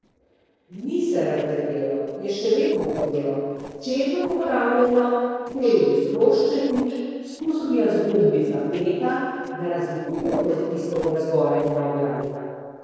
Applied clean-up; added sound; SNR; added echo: neural separator model SepFormer DNS4.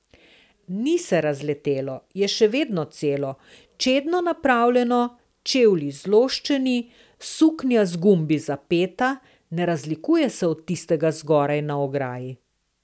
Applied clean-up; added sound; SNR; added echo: none; none; none; none.